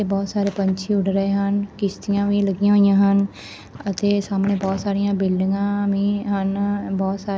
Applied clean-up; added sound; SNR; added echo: none; none; none; none.